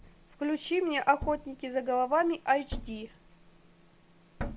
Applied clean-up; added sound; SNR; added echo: none; Thump, thud; 13 dB; none.